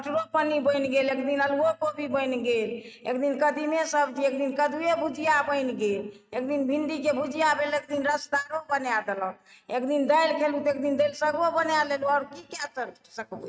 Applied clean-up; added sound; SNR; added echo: neural mask model RNNoise.